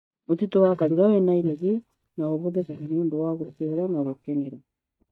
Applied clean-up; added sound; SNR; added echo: neural mask model DeepFilterNet 3.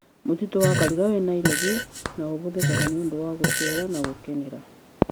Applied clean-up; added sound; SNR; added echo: none; Fart; 1 dB; none.